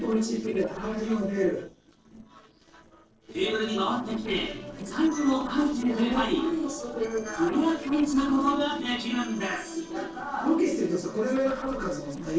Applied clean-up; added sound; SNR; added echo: neural separator model SepFormer DNS4.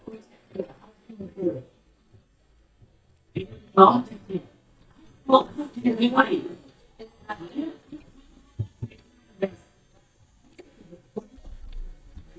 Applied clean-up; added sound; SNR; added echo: neural mask model DeepFilterNet 3.